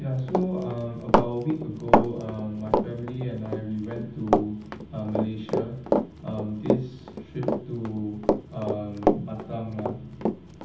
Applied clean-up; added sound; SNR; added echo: none; Run; -3 dB; reverberation time 0.8 s.